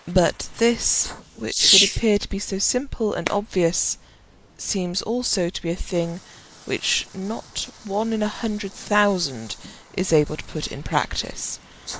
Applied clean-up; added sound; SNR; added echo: neural mask model Resemble Enhance denoiser.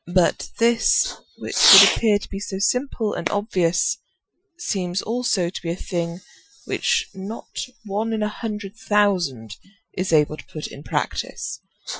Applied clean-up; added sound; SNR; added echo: classical method Wiener filter.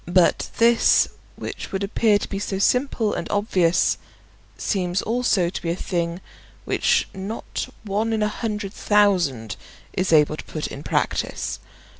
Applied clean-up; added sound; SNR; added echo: none; none; none; none.